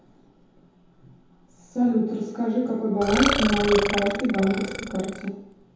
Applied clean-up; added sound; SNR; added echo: none; Burping, eructation; 3 dB; reverberation time 0.8 s.